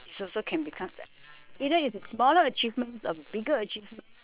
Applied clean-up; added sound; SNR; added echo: neural separator model SepFormer WHAM!.